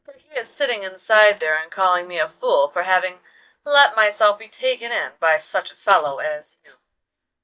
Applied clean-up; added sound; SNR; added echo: neural mask model DeepFilterNet 3.